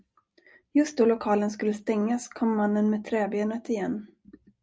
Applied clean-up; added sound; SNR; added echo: none; none; none; none.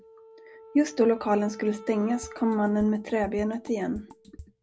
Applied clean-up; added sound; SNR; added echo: none; Drum kit + Wind instrument, woodwind instrument; 19 dB; none.